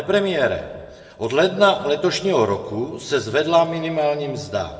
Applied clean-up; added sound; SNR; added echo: none; none; none; reverberation time 1.0 s.